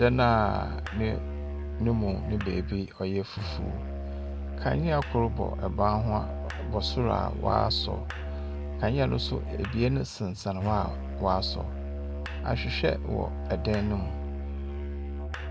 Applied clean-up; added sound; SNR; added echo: none; Musical instrument; 4 dB; none.